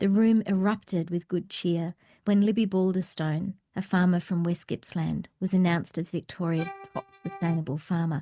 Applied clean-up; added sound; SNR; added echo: neural mask model RNNoise.